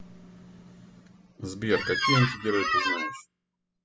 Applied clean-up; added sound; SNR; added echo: classical method spectral subtraction.